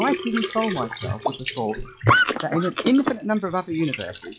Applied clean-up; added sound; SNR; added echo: classical method log-MMSE.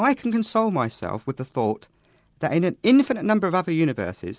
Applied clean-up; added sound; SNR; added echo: none; none; none; none.